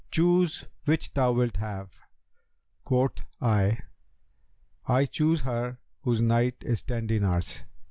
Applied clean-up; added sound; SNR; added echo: none; none; none; none.